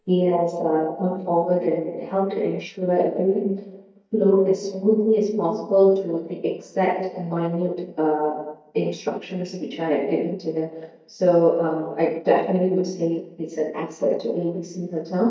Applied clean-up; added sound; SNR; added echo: neural mask model DeepFilterNet 3.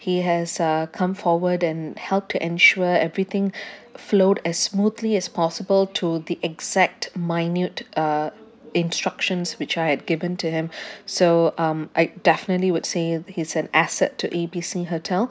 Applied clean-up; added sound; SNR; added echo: none; none; none; none.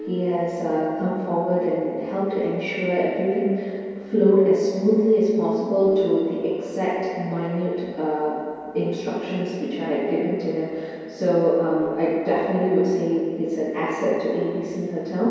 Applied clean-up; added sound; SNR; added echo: none; Guitar; 19 dB; reverberation time 2.2 s.